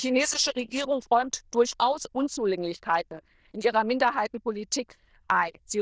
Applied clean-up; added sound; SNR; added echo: neural diffusion model UNIVERSE++.